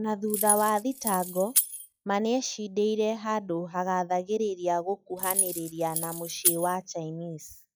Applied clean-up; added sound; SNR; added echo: classical method log-MMSE.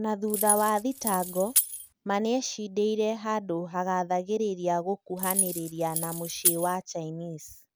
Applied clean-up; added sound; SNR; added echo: none; Keys jangling; 1 dB; none.